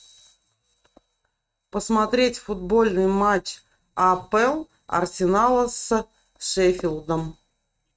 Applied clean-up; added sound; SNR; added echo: neural mask model RNNoise.